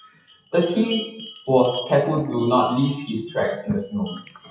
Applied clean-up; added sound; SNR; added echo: classical method WPE with log-MMSE.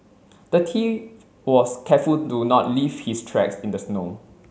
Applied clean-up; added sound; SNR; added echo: none; none; none; none.